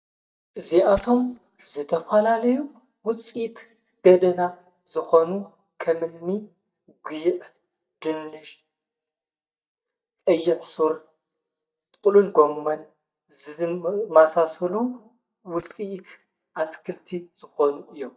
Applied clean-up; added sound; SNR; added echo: neural mask model DeepFilterNet 3.